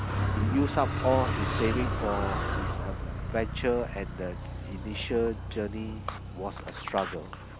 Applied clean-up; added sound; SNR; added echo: none; Car; 0 dB; none.